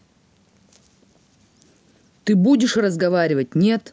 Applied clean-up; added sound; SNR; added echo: none; none; none; none.